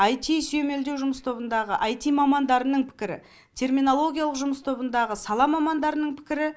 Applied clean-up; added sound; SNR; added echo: none; none; none; none.